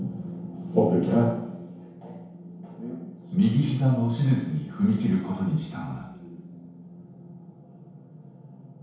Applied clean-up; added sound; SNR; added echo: none; none; none; reverberation time 1.0 s.